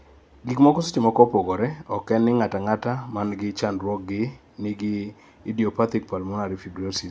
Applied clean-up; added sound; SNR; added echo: none; none; none; none.